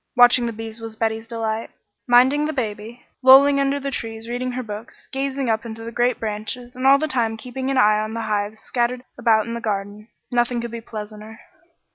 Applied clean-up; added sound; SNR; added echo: none; none; none; none.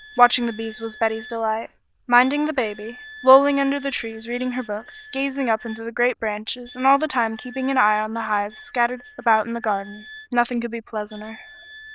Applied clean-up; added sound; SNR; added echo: neural diffusion model UNIVERSE++.